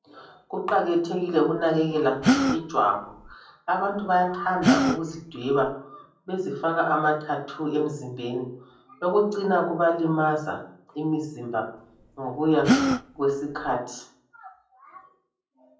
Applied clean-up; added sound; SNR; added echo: none; Gasp; 1 dB; reverberation time 0.6 s.